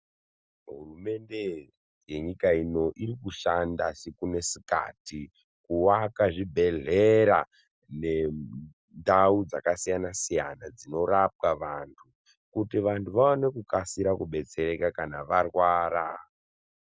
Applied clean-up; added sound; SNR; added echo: none; none; none; none.